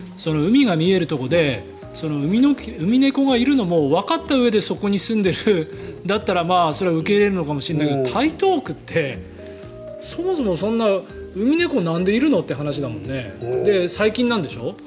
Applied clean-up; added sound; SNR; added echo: none; none; none; none.